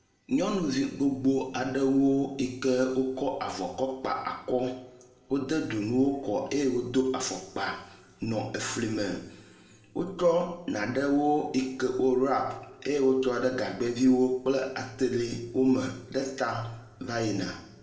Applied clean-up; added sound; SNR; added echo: none; none; none; reverberation time 1.3 s.